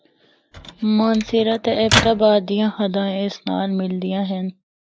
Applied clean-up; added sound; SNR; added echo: none; Microwave oven; 5 dB; none.